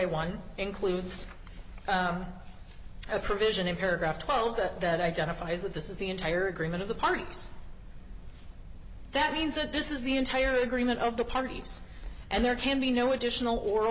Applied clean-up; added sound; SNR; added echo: none; none; none; none.